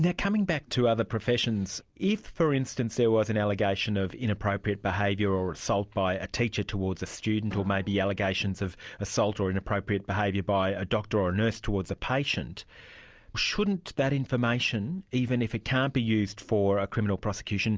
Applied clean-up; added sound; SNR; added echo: none; Drum; 20 dB; none.